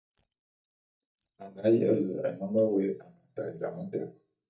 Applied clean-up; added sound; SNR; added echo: neural mask model DeepFilterNet 3.